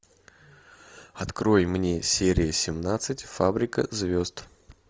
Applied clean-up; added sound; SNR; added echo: none; none; none; none.